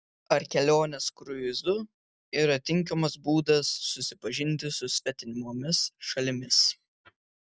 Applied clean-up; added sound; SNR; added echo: none; none; none; none.